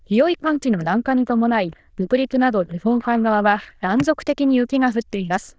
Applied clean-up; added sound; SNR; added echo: neural diffusion model UNIVERSE++.